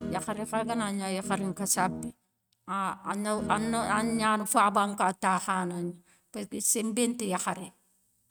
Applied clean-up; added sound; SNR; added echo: neural mask model RNNoise.